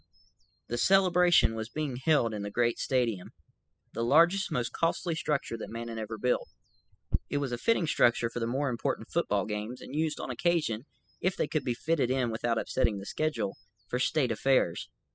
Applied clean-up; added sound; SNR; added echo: classical method spectral subtraction.